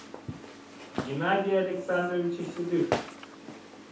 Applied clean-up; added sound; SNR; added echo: none; Walk, footsteps; 8 dB; reverberation time 0.5 s.